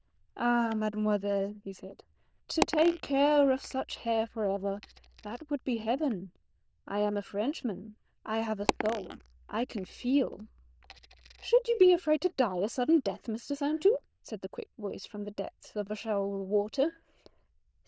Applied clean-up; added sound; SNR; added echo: neural diffusion model UNIVERSE++.